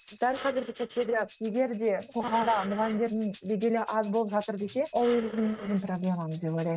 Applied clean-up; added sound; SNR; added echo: neural mask model RNNoise.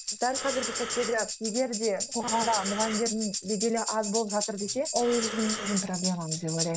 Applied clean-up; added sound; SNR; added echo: none; Tambourine + Breathing; 4 dB; none.